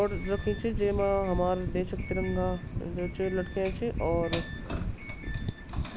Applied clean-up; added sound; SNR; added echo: none; Doorbell; 15 dB; none.